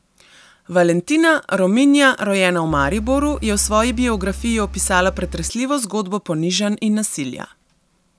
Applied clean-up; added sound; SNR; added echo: none; Engine; 11 dB; none.